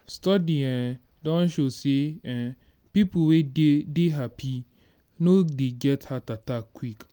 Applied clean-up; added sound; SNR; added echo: none; none; none; none.